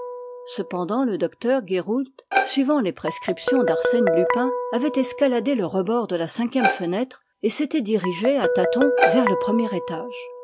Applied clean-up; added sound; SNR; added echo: none; Guitar + Bowed string instrument; 2 dB; none.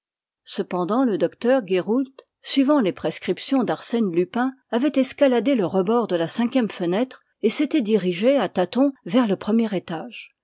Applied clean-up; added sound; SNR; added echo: none; none; none; none.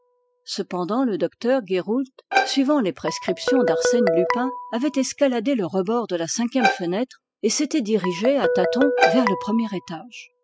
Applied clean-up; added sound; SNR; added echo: classical method spectral subtraction.